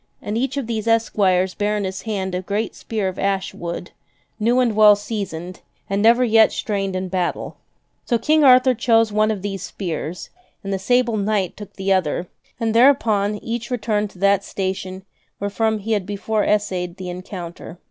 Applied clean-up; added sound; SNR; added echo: none; none; none; none.